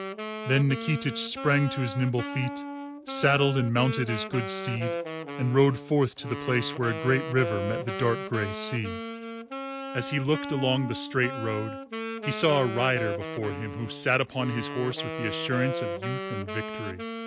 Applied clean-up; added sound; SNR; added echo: none; Wind instrument, woodwind instrument; 7 dB; none.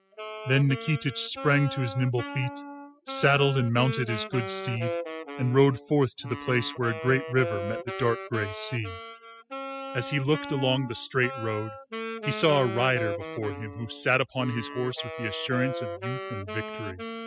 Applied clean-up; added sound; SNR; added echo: classical method spectral subtraction.